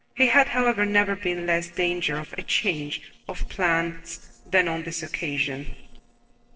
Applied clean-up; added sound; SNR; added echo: neural separator model SepFormer DNS4.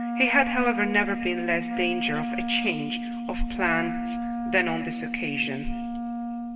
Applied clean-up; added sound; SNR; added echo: none; Wind instrument, woodwind instrument; 3 dB; reverberation time 3.0 s.